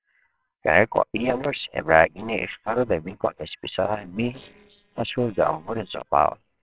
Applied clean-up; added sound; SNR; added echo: neural separator model SepFormer WHAMR!.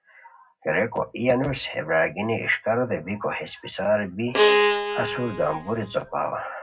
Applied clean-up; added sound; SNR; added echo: none; Bowed string instrument; -2 dB; reverberation time 0.3 s.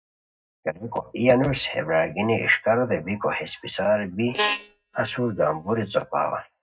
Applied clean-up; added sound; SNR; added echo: neural mask model DeepFilterNet 3.